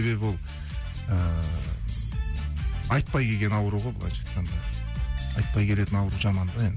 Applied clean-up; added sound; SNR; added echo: none; none; none; none.